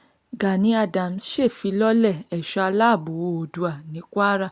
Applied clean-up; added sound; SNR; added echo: none; none; none; none.